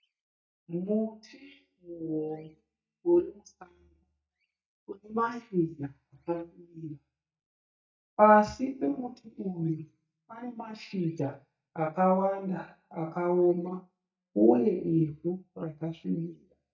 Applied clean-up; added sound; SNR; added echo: neural mask model DeepFilterNet 3.